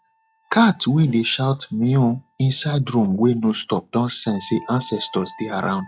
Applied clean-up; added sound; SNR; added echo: classical method log-MMSE.